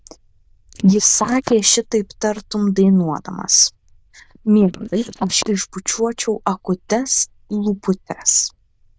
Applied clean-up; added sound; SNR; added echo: neural diffusion model UNIVERSE++.